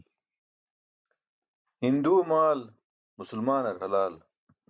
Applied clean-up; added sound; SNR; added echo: none; none; none; none.